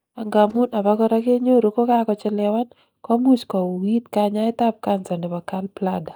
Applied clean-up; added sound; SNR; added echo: neural mask model DeepFilterNet 3.